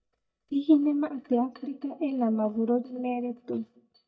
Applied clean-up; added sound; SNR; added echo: neural mask model DeepFilterNet 3.